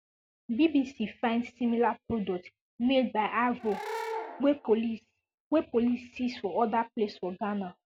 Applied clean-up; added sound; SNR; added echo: none; Animal / Brass instrument; 12 dB; none.